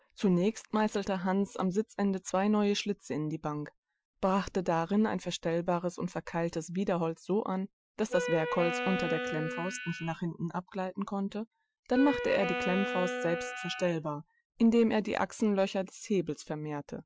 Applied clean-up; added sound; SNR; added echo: classical method Wiener filter.